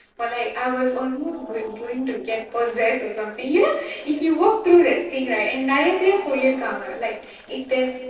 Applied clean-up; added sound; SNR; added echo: neural separator model SepFormer DNS4.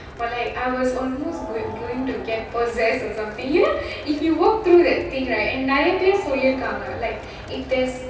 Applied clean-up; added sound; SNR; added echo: none; Crowd; 17 dB; reverberation time 2.3 s.